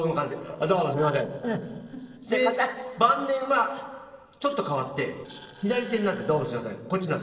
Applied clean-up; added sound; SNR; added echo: neural separator model SepFormer DNS4.